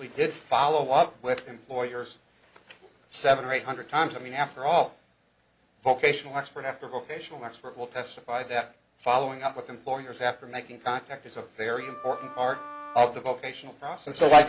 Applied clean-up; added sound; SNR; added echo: none; Wind instrument, woodwind instrument; 14 dB; none.